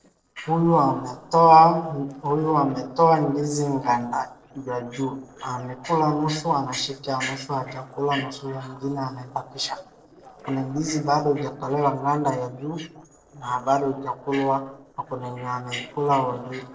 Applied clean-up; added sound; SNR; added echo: neural separator model SepFormer DNS4.